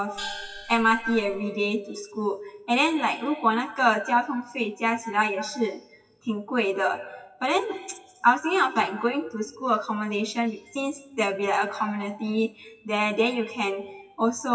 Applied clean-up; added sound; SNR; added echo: classical method WPE with log-MMSE.